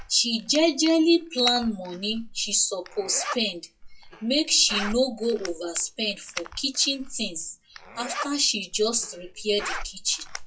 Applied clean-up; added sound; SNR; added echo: classical method WPE with log-MMSE.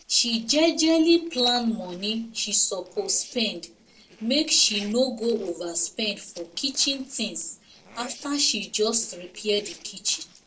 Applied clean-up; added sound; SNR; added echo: neural separator model SepFormer DNS4.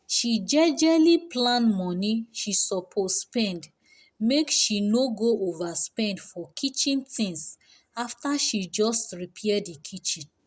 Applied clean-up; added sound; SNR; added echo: none; none; none; none.